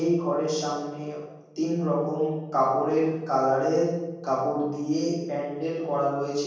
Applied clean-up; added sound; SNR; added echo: none; none; none; reverberation time 1.3 s.